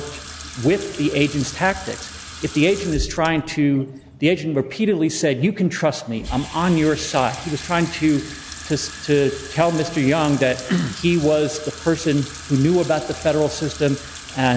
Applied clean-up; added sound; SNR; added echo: none; Sink (filling or washing) / Water tap, faucet; 14 dB; none.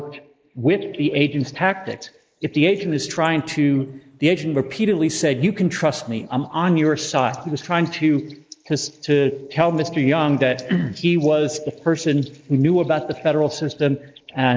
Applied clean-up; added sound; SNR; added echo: neural mask model Resemble Enhance denoiser.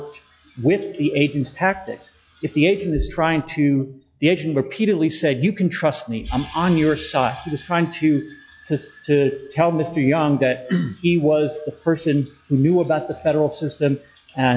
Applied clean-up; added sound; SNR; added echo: classical method log-MMSE.